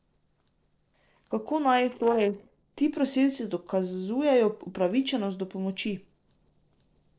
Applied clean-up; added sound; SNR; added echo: neural separator model SepFormer DNS4.